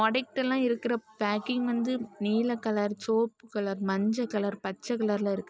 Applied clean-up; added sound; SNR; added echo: none; none; none; none.